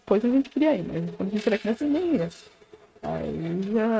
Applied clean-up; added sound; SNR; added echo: neural mask model RNNoise.